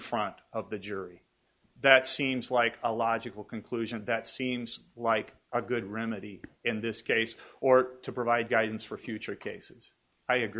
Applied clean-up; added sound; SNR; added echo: none; none; none; none.